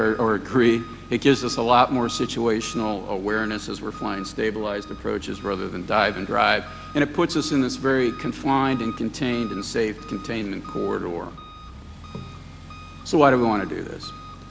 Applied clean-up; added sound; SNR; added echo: none; Engine; 16 dB; none.